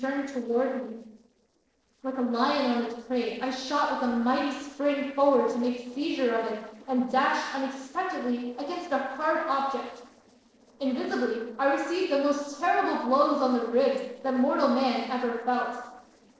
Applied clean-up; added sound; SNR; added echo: neural separator model SepFormer DNS4.